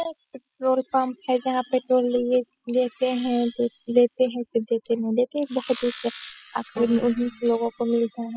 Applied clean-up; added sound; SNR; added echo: classical method spectral subtraction.